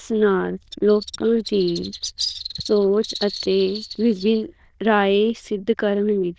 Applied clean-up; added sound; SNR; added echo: neural diffusion model UNIVERSE++.